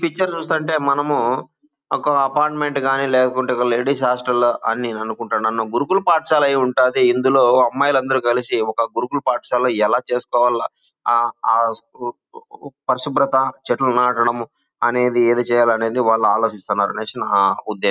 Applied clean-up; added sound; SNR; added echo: none; none; none; none.